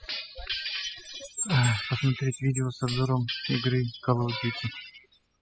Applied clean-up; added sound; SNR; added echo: classical method spectral subtraction.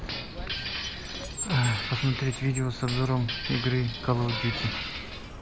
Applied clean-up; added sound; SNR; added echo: none; Glass + Car; 5 dB; none.